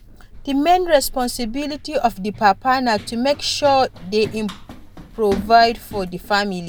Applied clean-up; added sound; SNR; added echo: none; Run; 15 dB; none.